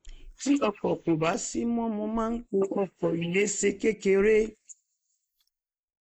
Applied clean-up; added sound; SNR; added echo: neural mask model Resemble Enhance denoiser.